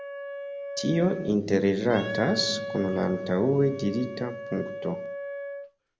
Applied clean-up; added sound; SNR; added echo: none; Wind instrument, woodwind instrument; 9 dB; none.